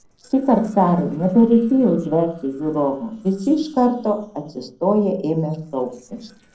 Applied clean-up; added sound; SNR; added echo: neural separator model SepFormer DNS4.